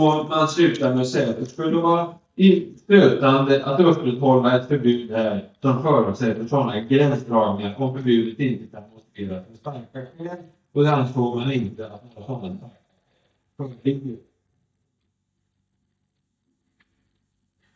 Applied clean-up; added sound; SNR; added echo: neural mask model DeepFilterNet 3.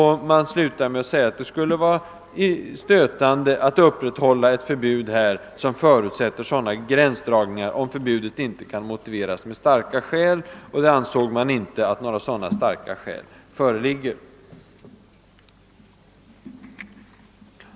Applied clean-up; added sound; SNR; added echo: none; none; none; none.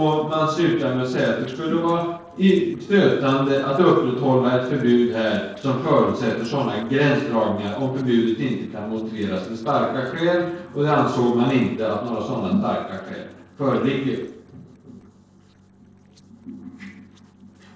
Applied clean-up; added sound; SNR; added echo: neural separator model SepFormer DNS4.